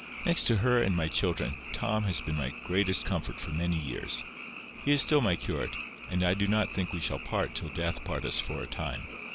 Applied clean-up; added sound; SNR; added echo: none; Frog; 11 dB; none.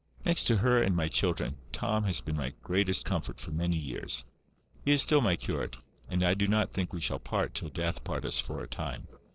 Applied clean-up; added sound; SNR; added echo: neural separator model SepFormer DNS4.